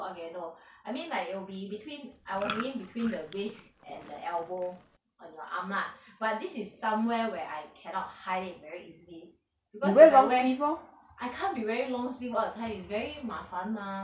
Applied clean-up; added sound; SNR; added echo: none; Chewing, mastication; 14 dB; none.